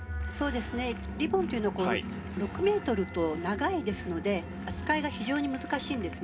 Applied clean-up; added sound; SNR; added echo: none; none; none; reverberation time 0.3 s.